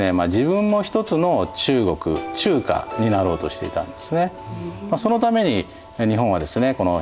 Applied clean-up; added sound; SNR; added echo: none; none; none; none.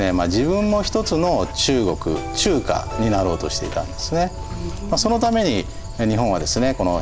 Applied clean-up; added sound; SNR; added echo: none; Dog; 10 dB; none.